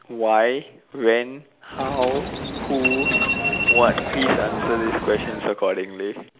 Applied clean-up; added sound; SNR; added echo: none; Subway, metro, underground; 1 dB; none.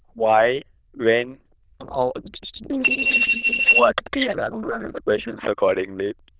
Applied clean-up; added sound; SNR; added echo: neural diffusion model UNIVERSE++.